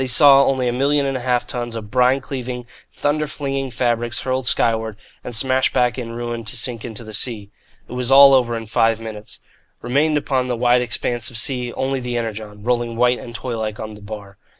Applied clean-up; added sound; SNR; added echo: none; none; none; none.